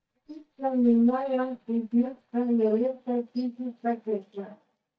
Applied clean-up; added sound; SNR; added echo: neural mask model DeepFilterNet 3.